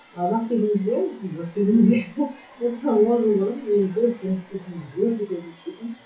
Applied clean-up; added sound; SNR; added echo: classical method WPE with log-MMSE.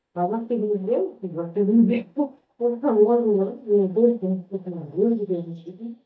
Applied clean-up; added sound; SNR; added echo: neural mask model DeepFilterNet 3.